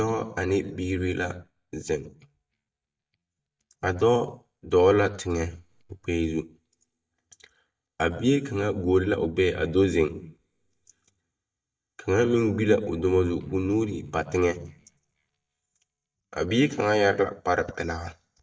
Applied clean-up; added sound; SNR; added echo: neural mask model DeepFilterNet 3.